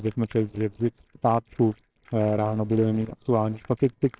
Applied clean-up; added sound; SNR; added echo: neural separator model SepFormer WHAMR!.